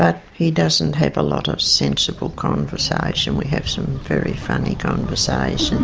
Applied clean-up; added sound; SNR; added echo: none; none; none; none.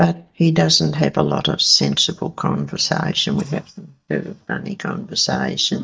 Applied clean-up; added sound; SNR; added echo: neural mask model DeepFilterNet 3.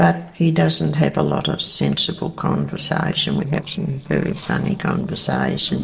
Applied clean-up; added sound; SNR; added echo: neural separator model SepFormer DNS4.